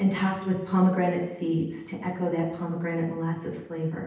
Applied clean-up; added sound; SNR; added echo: none; none; none; reverberation time 0.9 s.